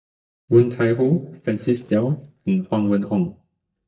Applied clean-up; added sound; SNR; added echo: neural mask model DeepFilterNet 3.